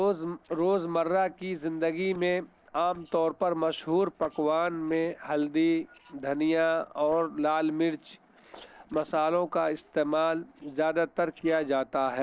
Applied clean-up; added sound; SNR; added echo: neural separator model SepFormer DNS4.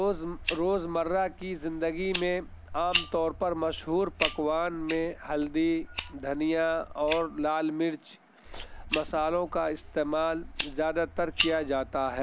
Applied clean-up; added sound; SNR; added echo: none; Fire; 3 dB; none.